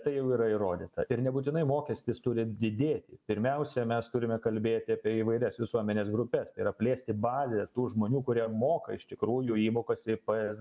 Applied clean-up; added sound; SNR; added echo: none; none; none; none.